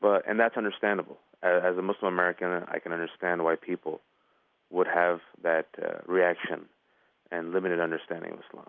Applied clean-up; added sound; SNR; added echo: none; none; none; none.